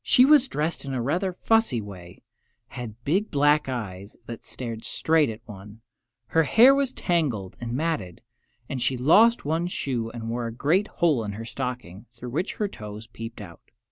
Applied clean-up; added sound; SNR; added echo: none; none; none; none.